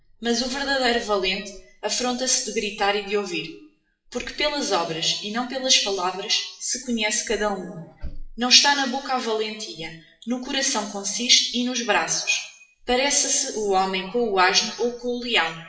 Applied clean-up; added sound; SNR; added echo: classical method WPE with log-MMSE.